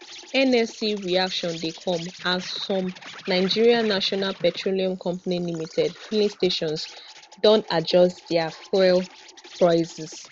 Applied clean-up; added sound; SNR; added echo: none; Insect; 19 dB; none.